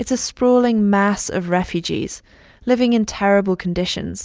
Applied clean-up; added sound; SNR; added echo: none; none; none; none.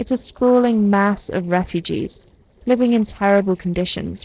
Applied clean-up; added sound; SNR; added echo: neural separator model SepFormer DNS4.